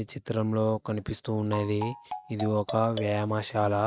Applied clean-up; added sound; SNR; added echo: neural mask model RNNoise.